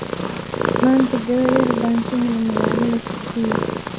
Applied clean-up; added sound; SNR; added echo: none; Purr; 3 dB; none.